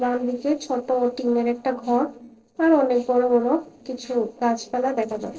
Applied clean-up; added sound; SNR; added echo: neural separator model SepFormer DNS4.